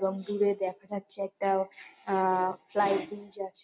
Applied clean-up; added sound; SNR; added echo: none; none; none; none.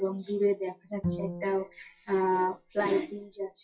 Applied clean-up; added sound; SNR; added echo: classical method WPE with log-MMSE.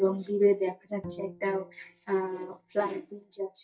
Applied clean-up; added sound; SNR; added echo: neural mask model DeepFilterNet 3.